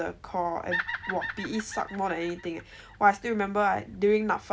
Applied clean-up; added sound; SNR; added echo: none; Bird vocalization, bird call, bird song; 11 dB; none.